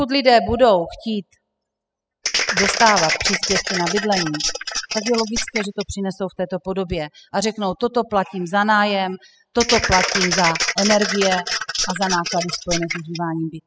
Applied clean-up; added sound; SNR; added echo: classical method spectral subtraction.